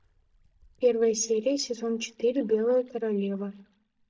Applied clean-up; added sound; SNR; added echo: neural mask model DeepFilterNet 3.